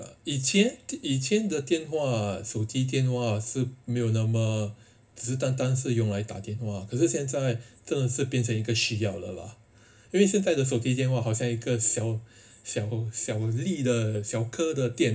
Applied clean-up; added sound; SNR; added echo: none; none; none; reverberation time 0.4 s.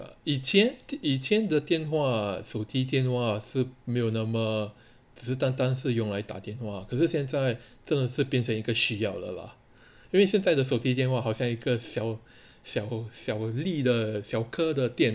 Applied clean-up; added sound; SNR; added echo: none; none; none; none.